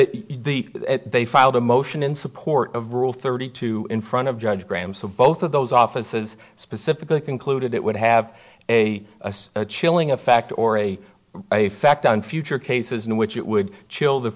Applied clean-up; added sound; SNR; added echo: none; none; none; none.